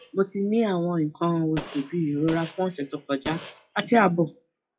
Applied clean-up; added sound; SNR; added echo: classical method WPE with log-MMSE.